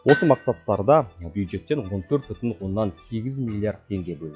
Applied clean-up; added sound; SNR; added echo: classical method log-MMSE.